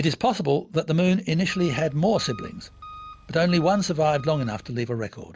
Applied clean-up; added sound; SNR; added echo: none; Engine; 19 dB; none.